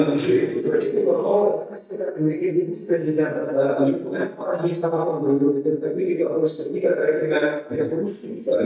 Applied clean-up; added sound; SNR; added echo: neural mask model DeepFilterNet 3.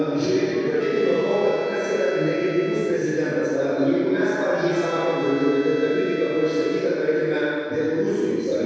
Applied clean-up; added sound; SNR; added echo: none; Trumpet; 16 dB; reverberation time 2.2 s.